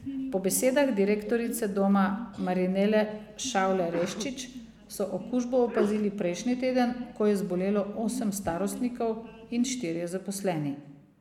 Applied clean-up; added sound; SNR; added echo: none; Sneeze; 13 dB; none.